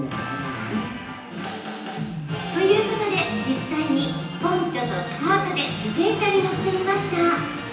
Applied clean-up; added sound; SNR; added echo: none; none; none; reverberation time 0.9 s.